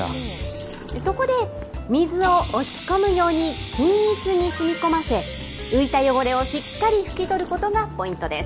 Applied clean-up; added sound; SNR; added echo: none; Water tap, faucet; 16 dB; none.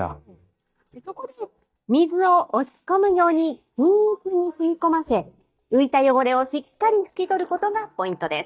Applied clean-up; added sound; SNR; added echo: neural mask model DeepFilterNet 3.